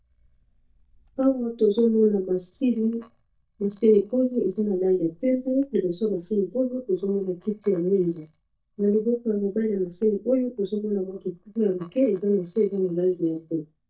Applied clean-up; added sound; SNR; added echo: neural mask model DeepFilterNet 3.